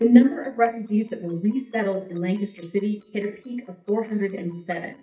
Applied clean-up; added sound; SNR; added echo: neural mask model DeepFilterNet 3.